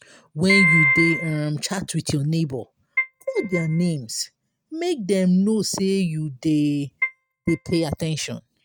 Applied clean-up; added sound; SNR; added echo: neural mask model RNNoise.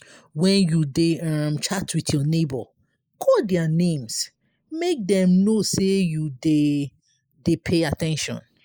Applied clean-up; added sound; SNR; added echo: neural mask model Resemble Enhance denoiser.